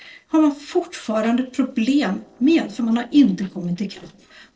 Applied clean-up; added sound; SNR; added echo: neural separator model SepFormer DNS4.